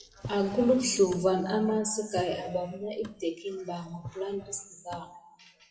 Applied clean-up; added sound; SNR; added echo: classical method WPE with log-MMSE.